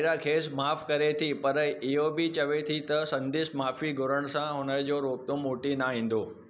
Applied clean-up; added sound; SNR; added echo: none; none; none; none.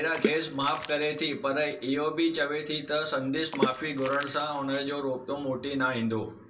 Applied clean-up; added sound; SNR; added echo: none; Water / Splash, splatter; 8 dB; reverberation time 0.2 s.